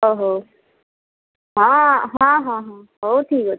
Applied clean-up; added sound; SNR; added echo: none; none; none; none.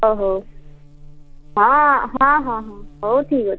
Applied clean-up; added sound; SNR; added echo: none; Buzz; 17 dB; none.